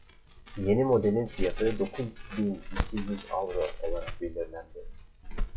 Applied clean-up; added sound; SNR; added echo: classical method WPE with log-MMSE.